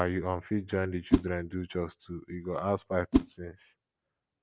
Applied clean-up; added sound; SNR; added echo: none; Whoosh, swoosh, swish; 1 dB; none.